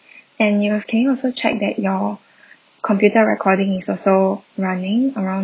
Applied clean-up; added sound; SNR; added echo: none; none; none; none.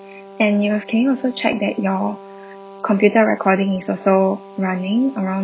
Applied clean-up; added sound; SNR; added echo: none; Brass instrument; 19 dB; none.